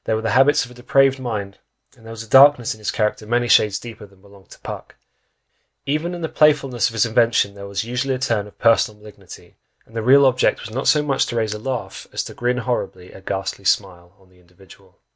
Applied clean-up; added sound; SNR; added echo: none; none; none; none.